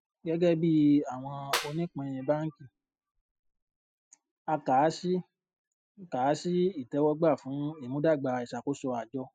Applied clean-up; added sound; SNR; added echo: classical method spectral subtraction.